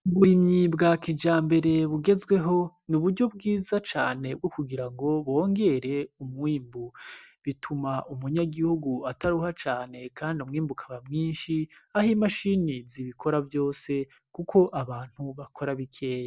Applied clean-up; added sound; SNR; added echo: none; none; none; none.